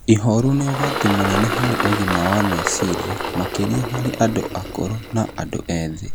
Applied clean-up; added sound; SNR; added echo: none; Engine; 4 dB; none.